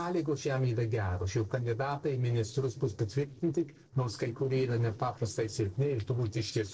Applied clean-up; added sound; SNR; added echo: neural separator model SepFormer DNS4.